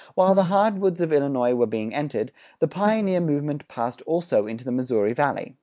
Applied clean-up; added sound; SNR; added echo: neural mask model Resemble Enhance denoiser.